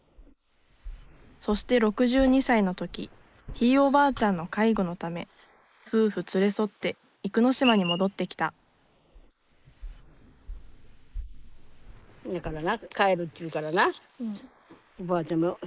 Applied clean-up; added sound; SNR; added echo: neural mask model Resemble Enhance denoiser.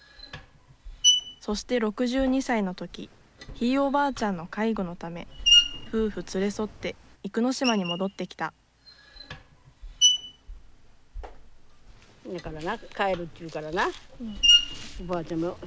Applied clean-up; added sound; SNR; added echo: none; Screech; -1 dB; none.